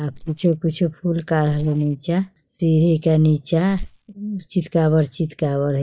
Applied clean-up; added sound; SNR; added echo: neural mask model DeepFilterNet 3.